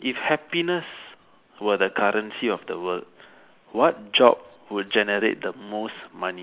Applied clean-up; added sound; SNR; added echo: none; none; none; none.